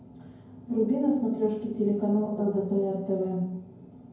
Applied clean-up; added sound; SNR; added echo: none; none; none; reverberation time 0.9 s.